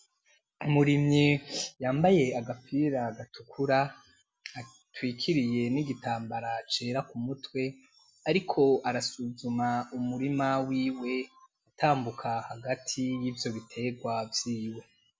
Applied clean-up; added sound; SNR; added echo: none; none; none; none.